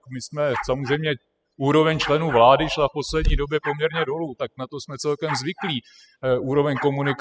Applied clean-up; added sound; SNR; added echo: classical method spectral subtraction.